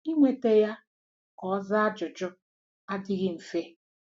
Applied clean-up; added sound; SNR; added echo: none; none; none; none.